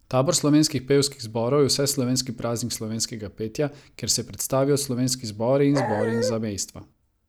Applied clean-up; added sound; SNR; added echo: none; Dog; 2 dB; none.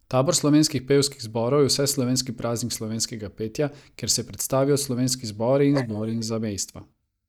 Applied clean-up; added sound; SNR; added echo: neural mask model DeepFilterNet 3.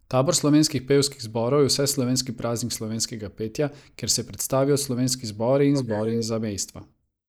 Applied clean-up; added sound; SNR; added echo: neural mask model Resemble Enhance denoiser.